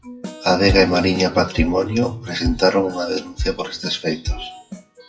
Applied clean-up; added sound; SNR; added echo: classical method WPE with log-MMSE.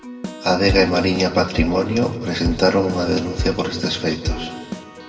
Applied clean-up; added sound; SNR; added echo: none; Keyboard (musical); 9 dB; reverberation time 1.8 s.